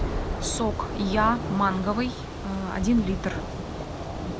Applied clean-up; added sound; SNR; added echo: none; Thunder / Rain; 3 dB; none.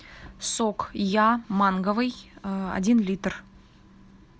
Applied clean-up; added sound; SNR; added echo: none; none; none; none.